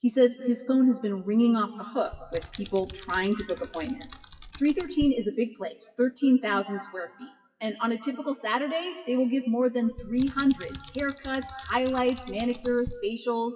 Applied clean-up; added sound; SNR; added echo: classical method WPE with log-MMSE.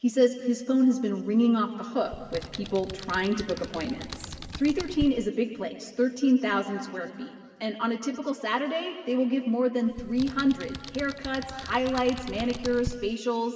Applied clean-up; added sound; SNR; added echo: none; Computer keyboard; 12 dB; reverberation time 2.3 s.